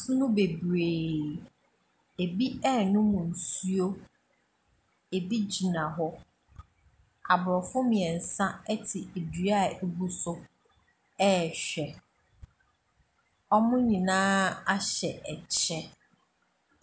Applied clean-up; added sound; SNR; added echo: none; none; none; none.